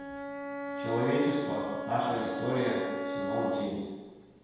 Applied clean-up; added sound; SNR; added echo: none; Bowed string instrument; 3 dB; reverberation time 1.2 s.